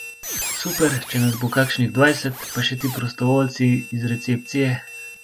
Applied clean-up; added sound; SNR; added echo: none; Squeak; 11 dB; none.